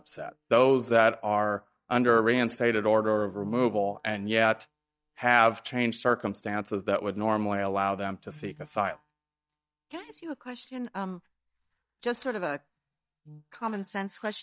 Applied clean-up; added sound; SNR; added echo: neural mask model DeepFilterNet 3.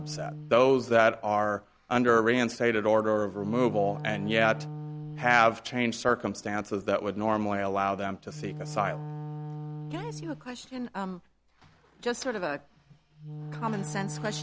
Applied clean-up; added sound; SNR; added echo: none; Wind instrument, woodwind instrument; 13 dB; none.